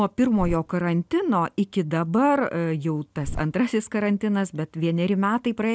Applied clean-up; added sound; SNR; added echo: none; Bird; 16 dB; none.